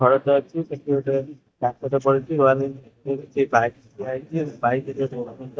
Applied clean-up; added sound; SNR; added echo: neural mask model DeepFilterNet 3.